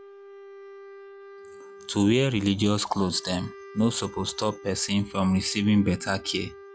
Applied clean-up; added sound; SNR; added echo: none; Wind instrument, woodwind instrument; 18 dB; none.